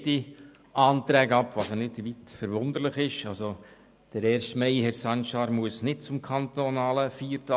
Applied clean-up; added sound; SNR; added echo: none; Snare drum; 18 dB; none.